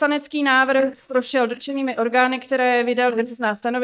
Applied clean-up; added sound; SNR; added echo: neural mask model DeepFilterNet 3.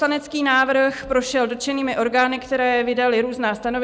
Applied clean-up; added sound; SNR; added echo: none; none; none; none.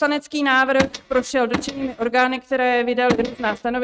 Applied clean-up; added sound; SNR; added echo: neural mask model RNNoise.